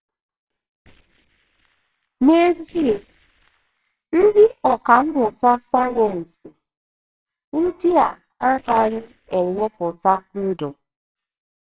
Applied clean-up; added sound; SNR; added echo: neural separator model SepFormer WHAMR!.